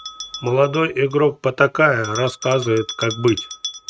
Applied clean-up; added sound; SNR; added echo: neural mask model RNNoise.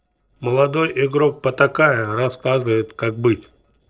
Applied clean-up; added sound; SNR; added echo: neural separator model SepFormer DNS4.